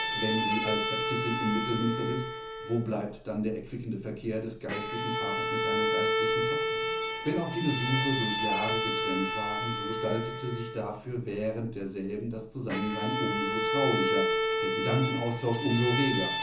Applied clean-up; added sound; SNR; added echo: none; Bowed string instrument; 0 dB; reverberation time 0.7 s.